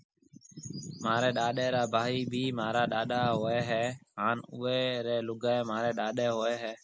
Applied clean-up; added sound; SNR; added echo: none; none; none; none.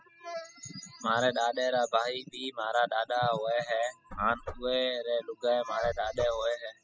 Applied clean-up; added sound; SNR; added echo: classical method spectral subtraction.